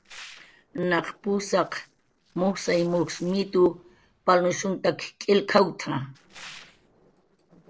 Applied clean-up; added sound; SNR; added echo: neural separator model SepFormer DNS4.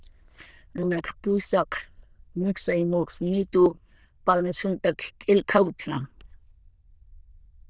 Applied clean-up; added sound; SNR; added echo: neural diffusion model UNIVERSE++.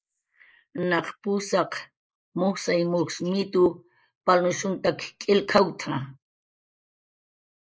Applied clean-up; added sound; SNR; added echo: neural mask model Resemble Enhance denoiser.